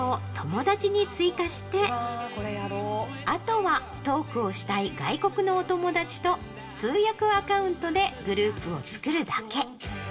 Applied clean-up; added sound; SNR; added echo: none; none; none; reverberation time 0.3 s.